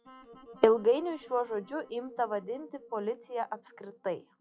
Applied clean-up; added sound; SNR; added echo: classical method log-MMSE.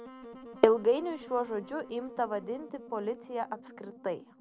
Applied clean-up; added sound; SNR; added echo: none; Wind instrument, woodwind instrument; 16 dB; none.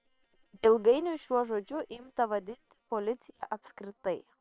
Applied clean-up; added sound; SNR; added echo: neural separator model SepFormer WHAM!.